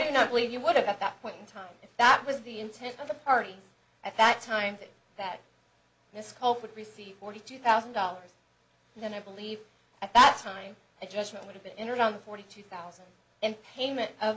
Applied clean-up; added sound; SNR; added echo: none; none; none; none.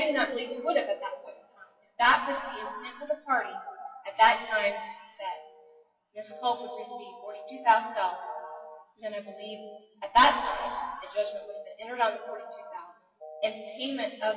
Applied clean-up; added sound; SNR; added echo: classical method WPE with log-MMSE.